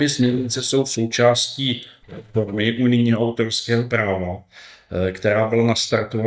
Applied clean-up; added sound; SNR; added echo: neural mask model DeepFilterNet 3.